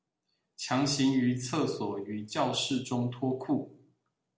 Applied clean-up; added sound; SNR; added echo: none; none; none; none.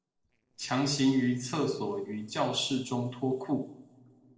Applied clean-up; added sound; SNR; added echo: neural separator model SepFormer DNS4.